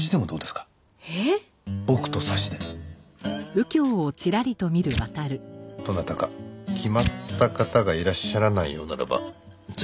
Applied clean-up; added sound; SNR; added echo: none; Tearing; 10 dB; none.